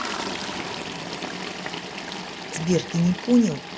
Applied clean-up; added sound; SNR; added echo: none; Toilet flush; 6 dB; none.